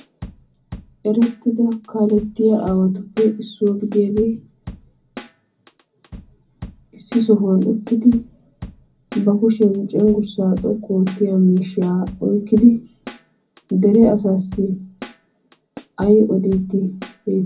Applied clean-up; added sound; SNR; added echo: none; Drum / Drum kit; 20 dB; reverberation time 0.4 s.